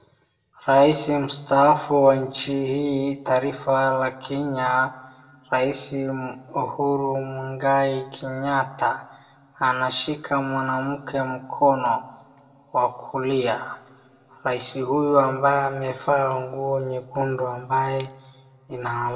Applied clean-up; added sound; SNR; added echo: none; none; none; reverberation time 0.9 s.